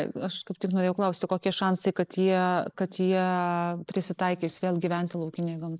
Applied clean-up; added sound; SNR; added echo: neural mask model Resemble Enhance denoiser.